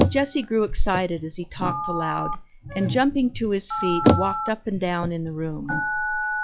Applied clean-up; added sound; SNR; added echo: classical method log-MMSE.